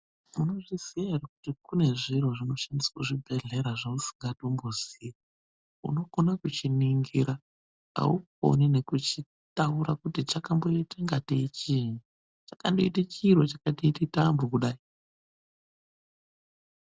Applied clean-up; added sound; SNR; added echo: none; none; none; none.